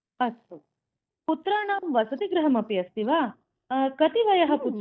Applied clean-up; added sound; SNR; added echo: neural mask model DeepFilterNet 3.